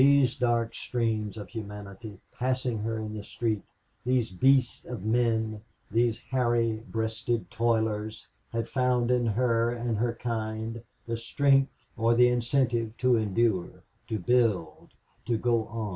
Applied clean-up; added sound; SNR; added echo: none; none; none; none.